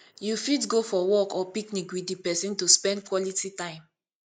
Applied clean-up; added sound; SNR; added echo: neural mask model Resemble Enhance denoiser.